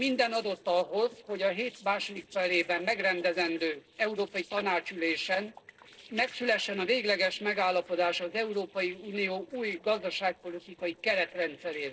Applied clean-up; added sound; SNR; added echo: neural separator model SepFormer DNS4.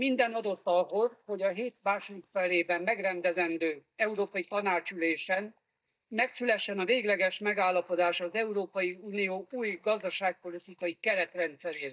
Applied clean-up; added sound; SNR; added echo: neural mask model DeepFilterNet 3.